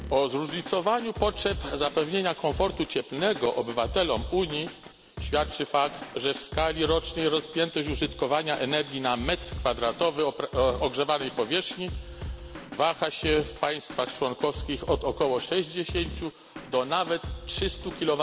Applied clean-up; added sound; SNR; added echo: none; Drum kit; 11 dB; none.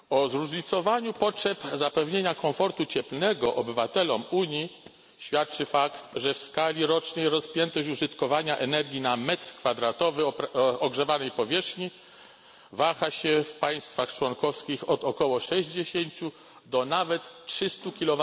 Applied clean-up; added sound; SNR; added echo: none; none; none; none.